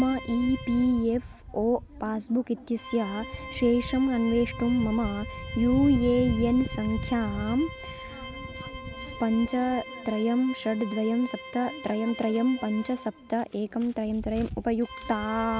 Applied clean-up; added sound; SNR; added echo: none; Organ; 16 dB; none.